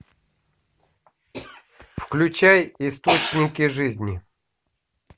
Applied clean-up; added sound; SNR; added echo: none; none; none; none.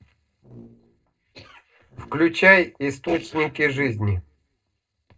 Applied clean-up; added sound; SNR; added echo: neural separator model SepFormer DNS4.